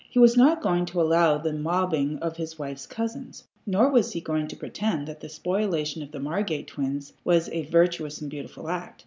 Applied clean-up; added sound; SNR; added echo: none; none; none; none.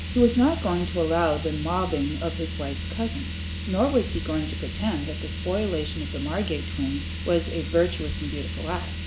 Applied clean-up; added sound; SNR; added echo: none; Car; 4 dB; none.